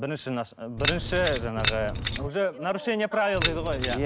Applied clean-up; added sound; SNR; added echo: none; Keys jangling; 1 dB; none.